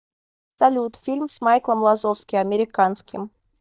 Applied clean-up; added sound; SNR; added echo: neural mask model DeepFilterNet 3.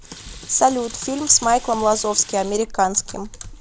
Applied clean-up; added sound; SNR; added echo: none; Water tap, faucet + Typing; 15 dB; none.